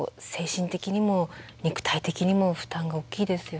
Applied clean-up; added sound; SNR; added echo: none; none; none; none.